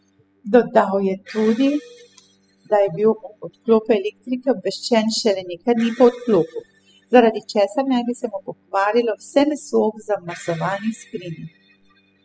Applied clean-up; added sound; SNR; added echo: classical method spectral subtraction.